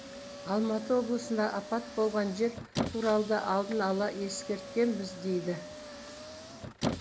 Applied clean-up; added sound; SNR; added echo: none; Squeak; 9 dB; none.